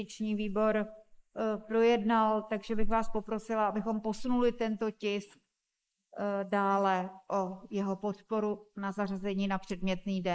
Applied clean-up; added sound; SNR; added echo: neural mask model Resemble Enhance denoiser.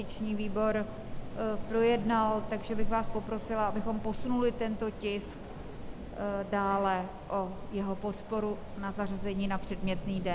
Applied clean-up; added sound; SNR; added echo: none; Rain; 4 dB; none.